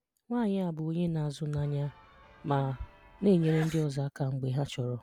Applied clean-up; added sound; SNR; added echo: none; Sneeze / Church bell; 18 dB; none.